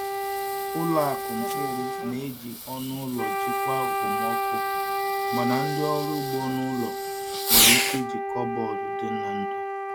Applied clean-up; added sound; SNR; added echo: none; Fireworks + Wind instrument, woodwind instrument; -5 dB; none.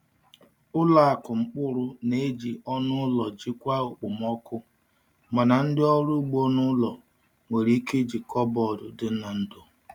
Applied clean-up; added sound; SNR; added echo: none; none; none; none.